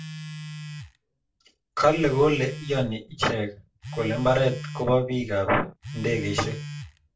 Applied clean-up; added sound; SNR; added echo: none; Telephone; 12 dB; reverberation time 0.2 s.